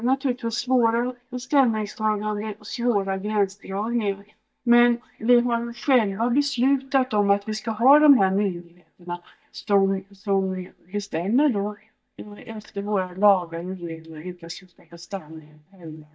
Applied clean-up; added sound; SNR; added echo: neural mask model DeepFilterNet 3.